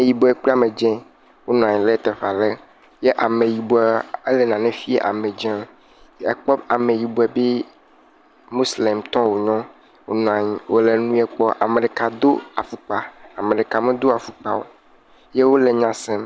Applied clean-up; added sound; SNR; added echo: none; none; none; none.